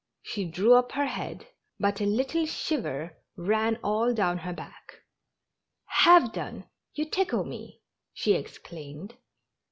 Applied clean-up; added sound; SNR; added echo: none; none; none; none.